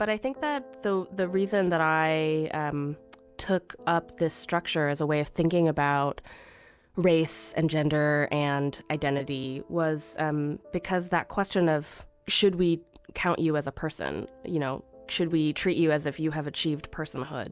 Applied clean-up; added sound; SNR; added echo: none; none; none; none.